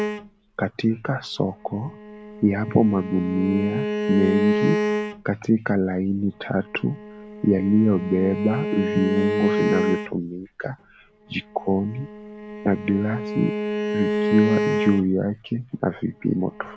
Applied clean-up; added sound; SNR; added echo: none; Bowed string instrument; 4 dB; none.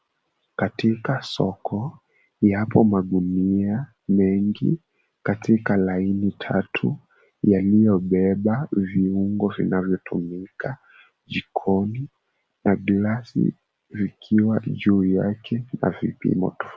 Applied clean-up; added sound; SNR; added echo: none; none; none; none.